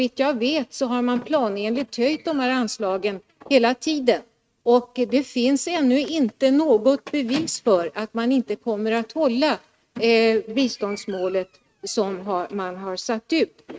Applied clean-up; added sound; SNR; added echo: neural mask model RNNoise.